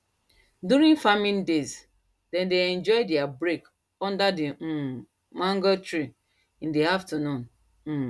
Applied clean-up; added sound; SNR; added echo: none; none; none; none.